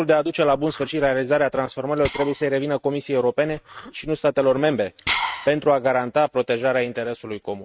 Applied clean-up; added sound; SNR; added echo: neural mask model RNNoise.